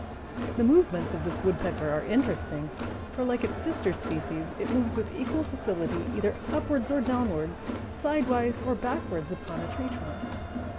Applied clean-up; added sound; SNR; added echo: none; Crowd; 5 dB; none.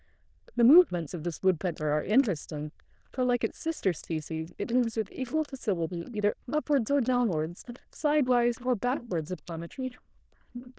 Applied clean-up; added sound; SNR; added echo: neural diffusion model UNIVERSE++.